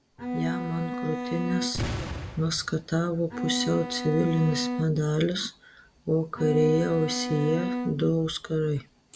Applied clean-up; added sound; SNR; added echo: none; Boom + Bowed string instrument; 5 dB; none.